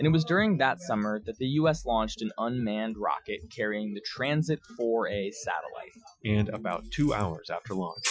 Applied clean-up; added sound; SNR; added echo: classical method Wiener filter.